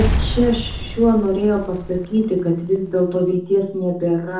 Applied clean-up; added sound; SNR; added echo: none; Explosion; 7 dB; reverberation time 0.6 s.